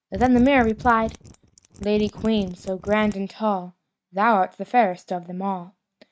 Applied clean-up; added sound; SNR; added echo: neural mask model RNNoise.